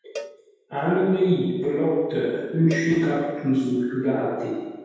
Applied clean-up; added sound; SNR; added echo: none; Cowbell; 20 dB; reverberation time 1.2 s.